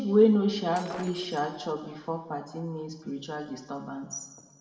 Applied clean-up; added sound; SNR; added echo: none; Shatter; 19 dB; reverberation time 1.5 s.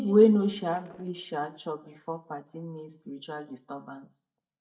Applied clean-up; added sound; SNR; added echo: neural mask model DeepFilterNet 3.